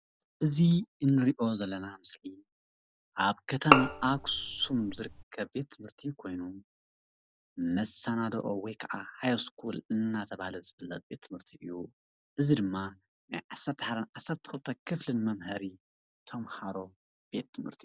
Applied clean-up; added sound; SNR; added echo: none; Bowed string instrument; -4 dB; none.